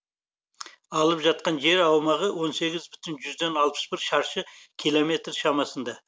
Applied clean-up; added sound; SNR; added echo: none; none; none; none.